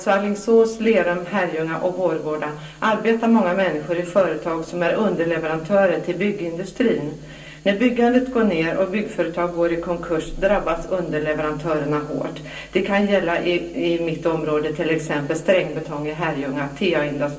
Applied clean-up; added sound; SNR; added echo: none; none; none; reverberation time 0.3 s.